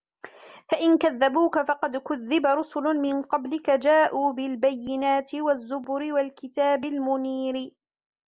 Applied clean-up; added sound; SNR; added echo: none; none; none; none.